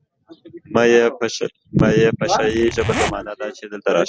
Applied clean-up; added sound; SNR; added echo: none; Zipper (clothing); 7 dB; none.